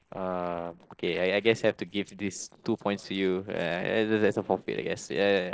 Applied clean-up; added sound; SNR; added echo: neural separator model SepFormer DNS4.